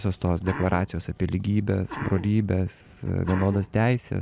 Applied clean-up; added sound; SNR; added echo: none; Sneeze; 15 dB; none.